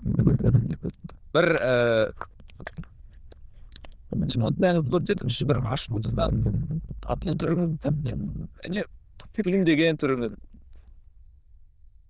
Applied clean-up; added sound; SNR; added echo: neural diffusion model UNIVERSE++.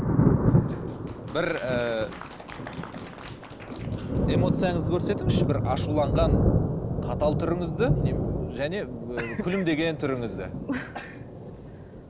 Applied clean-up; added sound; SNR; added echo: none; Thunder; -3 dB; none.